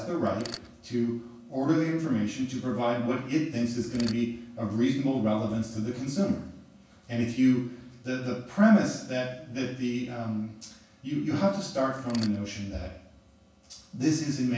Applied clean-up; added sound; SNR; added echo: none; Mechanisms; 15 dB; reverberation time 0.7 s.